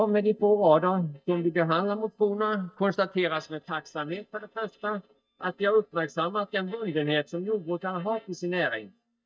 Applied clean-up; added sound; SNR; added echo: neural mask model DeepFilterNet 3.